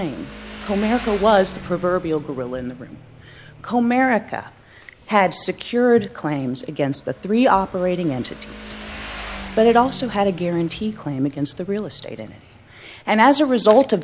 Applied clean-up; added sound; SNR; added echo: none; Motorcycle; 18 dB; none.